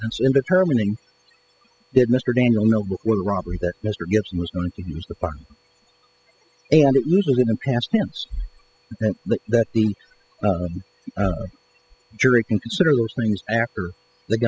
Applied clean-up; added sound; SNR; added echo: classical method spectral subtraction.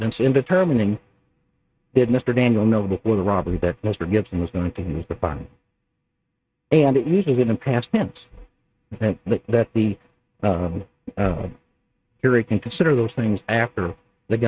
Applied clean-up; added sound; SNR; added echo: neural mask model RNNoise.